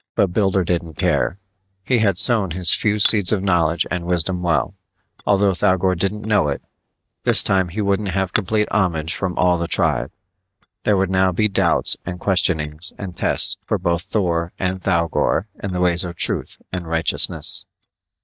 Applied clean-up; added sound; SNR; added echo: neural mask model DeepFilterNet 3.